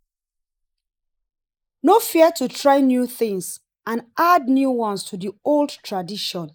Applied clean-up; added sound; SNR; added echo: neural mask model Resemble Enhance denoiser.